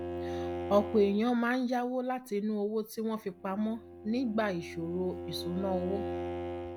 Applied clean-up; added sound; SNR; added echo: none; Bowed string instrument; 8 dB; none.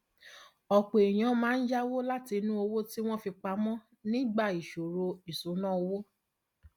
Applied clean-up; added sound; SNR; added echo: none; none; none; none.